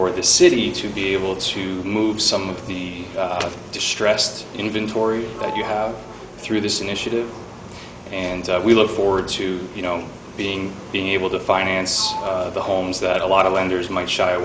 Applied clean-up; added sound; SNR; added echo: none; Sliding door; 20 dB; none.